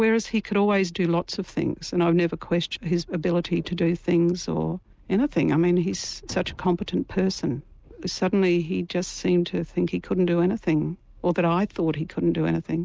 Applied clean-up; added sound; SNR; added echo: none; none; none; none.